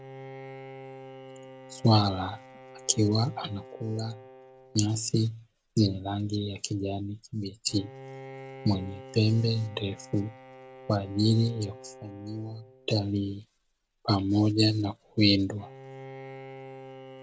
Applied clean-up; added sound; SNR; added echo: none; Bowed string instrument; 18 dB; none.